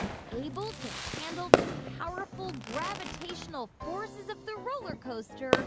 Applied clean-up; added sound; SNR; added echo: none; Fireworks; -4 dB; none.